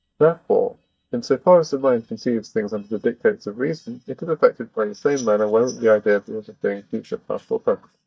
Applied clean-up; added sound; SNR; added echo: neural mask model DeepFilterNet 3.